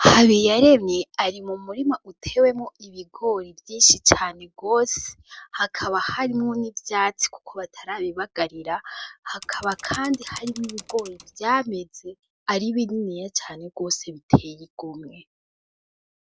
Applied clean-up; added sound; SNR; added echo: none; Mechanisms / Bicycle; 18 dB; none.